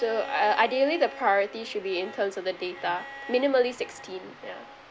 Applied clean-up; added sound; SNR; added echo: none; Bowed string instrument; 16 dB; none.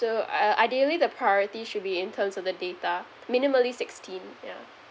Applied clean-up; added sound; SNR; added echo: none; none; none; none.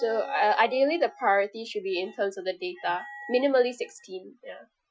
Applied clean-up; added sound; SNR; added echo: classical method Wiener filter.